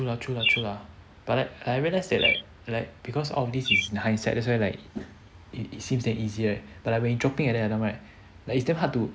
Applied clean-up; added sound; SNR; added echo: none; Bird; 3 dB; none.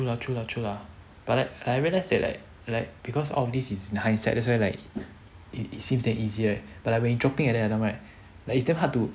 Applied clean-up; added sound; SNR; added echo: none; none; none; none.